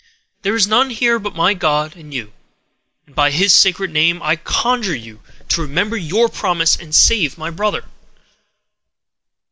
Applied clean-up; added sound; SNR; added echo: none; none; none; none.